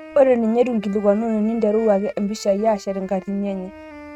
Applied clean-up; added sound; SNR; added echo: neural mask model RNNoise.